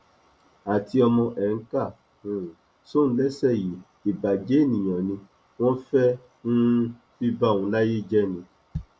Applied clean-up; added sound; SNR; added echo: none; none; none; none.